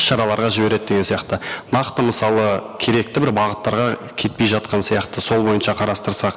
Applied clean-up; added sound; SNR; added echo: none; none; none; none.